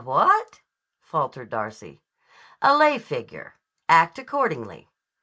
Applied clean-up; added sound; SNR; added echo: none; none; none; none.